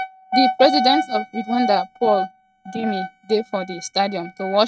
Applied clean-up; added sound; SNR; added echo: neural mask model RNNoise.